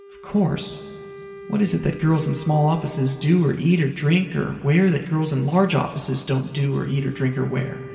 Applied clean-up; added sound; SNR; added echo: none; Wind instrument, woodwind instrument; 20 dB; reverberation time 2.8 s.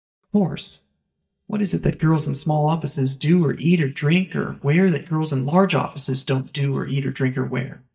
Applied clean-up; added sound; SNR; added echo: neural mask model DeepFilterNet 3.